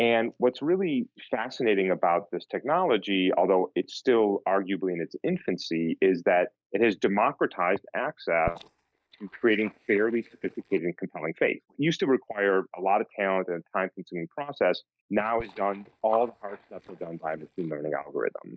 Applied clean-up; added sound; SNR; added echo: neural mask model DeepFilterNet 3.